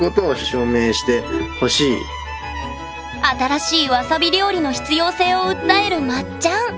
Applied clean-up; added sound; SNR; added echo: none; Vehicle horn, car horn, honking; 15 dB; none.